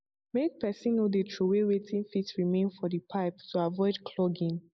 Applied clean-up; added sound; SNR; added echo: neural mask model Resemble Enhance denoiser.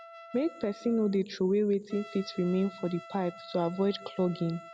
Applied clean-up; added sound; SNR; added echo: none; Trumpet; 18 dB; none.